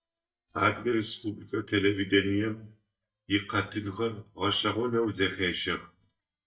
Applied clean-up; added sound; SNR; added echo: neural mask model DeepFilterNet 3.